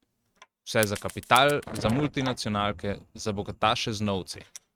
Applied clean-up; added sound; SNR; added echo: neural mask model RNNoise.